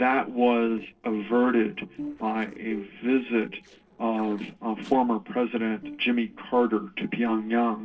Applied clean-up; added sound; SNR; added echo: neural separator model SepFormer DNS4.